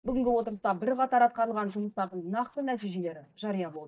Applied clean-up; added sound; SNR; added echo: neural mask model DeepFilterNet 3.